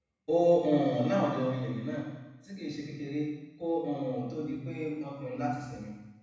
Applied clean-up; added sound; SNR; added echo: none; none; none; reverberation time 1.1 s.